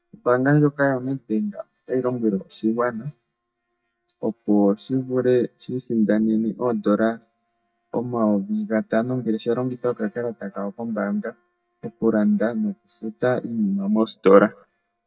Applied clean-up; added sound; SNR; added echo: neural mask model DeepFilterNet 3.